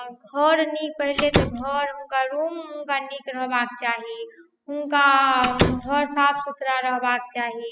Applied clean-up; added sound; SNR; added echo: classical method spectral subtraction.